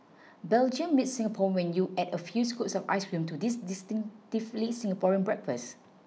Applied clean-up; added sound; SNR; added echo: none; none; none; none.